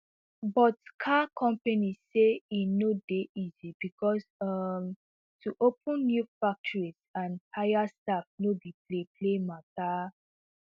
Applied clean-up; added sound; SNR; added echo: none; none; none; none.